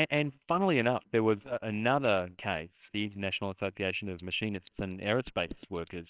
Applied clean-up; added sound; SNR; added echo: neural separator model SepFormer WHAMR!.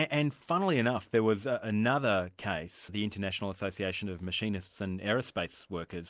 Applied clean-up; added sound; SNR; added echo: none; none; none; none.